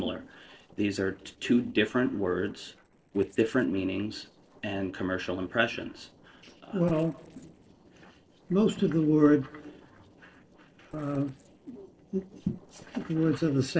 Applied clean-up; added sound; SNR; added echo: neural separator model SepFormer DNS4.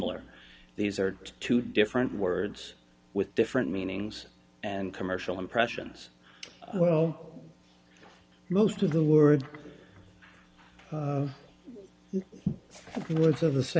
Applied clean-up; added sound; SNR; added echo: none; none; none; none.